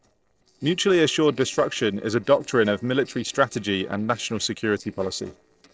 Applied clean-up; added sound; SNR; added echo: neural separator model SepFormer DNS4.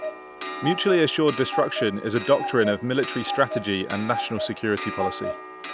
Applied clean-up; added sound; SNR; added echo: none; Clock; 7 dB; none.